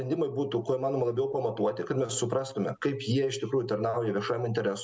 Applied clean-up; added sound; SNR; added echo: none; none; none; none.